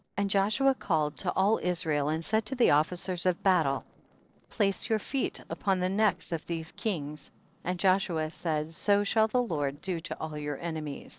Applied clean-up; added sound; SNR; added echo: neural separator model SepFormer DNS4.